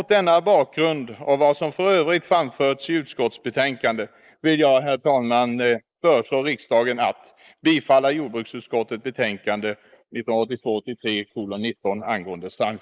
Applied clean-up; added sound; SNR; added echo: neural mask model Resemble Enhance denoiser.